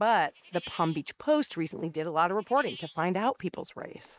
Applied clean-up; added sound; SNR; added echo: neural mask model Resemble Enhance denoiser.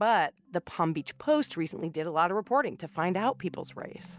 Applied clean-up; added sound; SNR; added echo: none; none; none; none.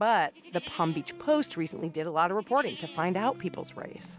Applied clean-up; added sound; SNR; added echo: none; Livestock, farm animals, working animals; 17 dB; none.